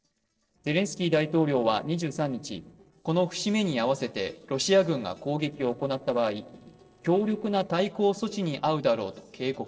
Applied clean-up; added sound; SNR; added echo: neural separator model SepFormer DNS4.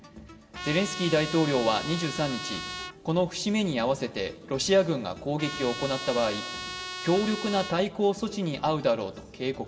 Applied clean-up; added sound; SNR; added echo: none; Trumpet; 9 dB; reverberation time 2.9 s.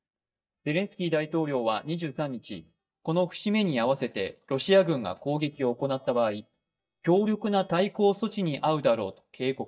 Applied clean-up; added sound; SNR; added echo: neural mask model DeepFilterNet 3.